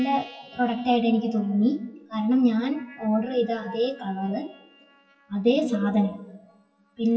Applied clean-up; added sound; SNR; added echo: classical method WPE with log-MMSE.